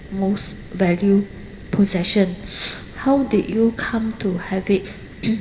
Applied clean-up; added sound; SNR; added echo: none; Fire; 17 dB; reverberation time 2.0 s.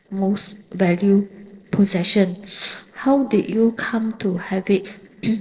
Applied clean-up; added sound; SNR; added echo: neural separator model SepFormer DNS4.